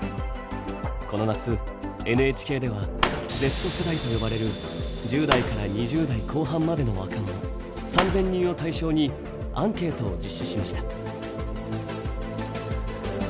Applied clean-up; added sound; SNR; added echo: none; Fireworks; 6 dB; none.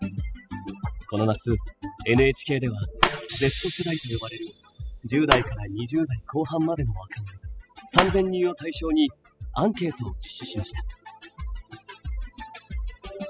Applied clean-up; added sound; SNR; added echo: classical method spectral subtraction.